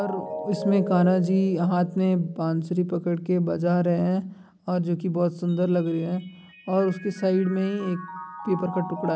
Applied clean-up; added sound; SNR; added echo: none; Mallet percussion; 14 dB; none.